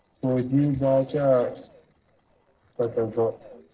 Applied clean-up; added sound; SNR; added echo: neural separator model SepFormer DNS4.